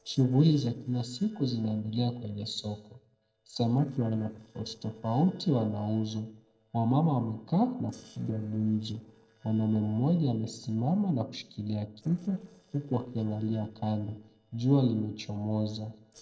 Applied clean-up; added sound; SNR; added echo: neural separator model SepFormer DNS4.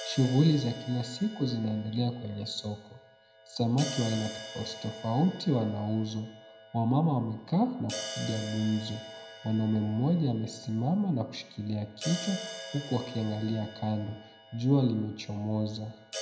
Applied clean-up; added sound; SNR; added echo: none; Crash cymbal; 14 dB; reverberation time 0.8 s.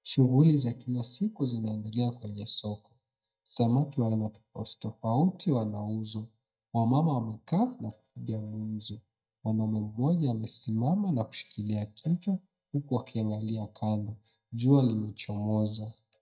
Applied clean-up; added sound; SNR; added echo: neural mask model DeepFilterNet 3.